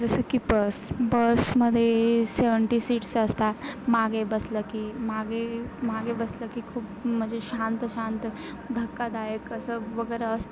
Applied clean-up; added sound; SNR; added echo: none; none; none; none.